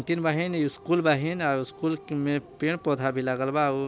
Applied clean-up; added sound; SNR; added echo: none; none; none; none.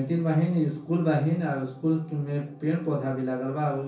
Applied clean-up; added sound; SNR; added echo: none; none; none; reverberation time 0.6 s.